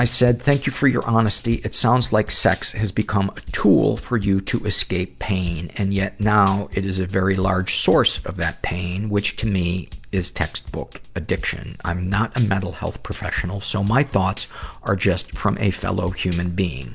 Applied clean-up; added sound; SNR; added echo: none; Drum / Drum kit; 16 dB; none.